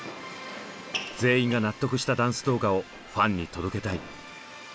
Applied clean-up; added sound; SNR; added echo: none; none; none; none.